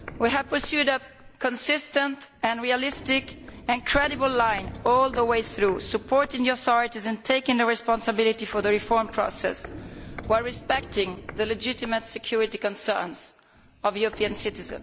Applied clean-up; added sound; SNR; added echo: none; Walk, footsteps; 17 dB; none.